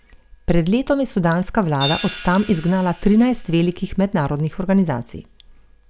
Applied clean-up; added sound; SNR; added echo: none; Hi-hat; 16 dB; none.